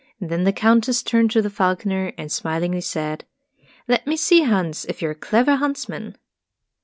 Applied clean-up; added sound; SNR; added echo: none; none; none; none.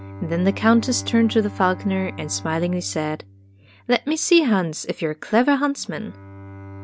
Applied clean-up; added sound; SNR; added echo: none; Bowed string instrument; 16 dB; none.